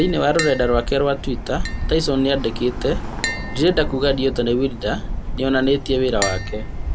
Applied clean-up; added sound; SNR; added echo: none; Tap + Bird; 5 dB; none.